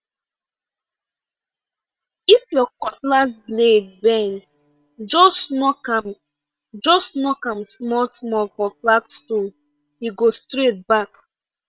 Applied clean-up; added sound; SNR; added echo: neural separator model SepFormer WHAM!.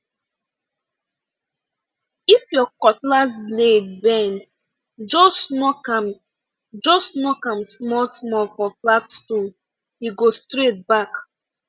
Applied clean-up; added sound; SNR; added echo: none; none; none; none.